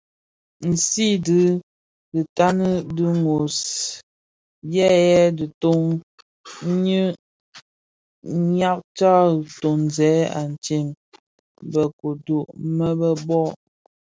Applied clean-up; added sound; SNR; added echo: neural separator model SepFormer DNS4.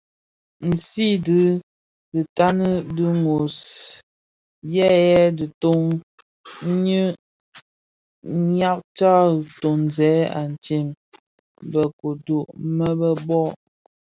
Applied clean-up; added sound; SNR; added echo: none; Glass; 15 dB; none.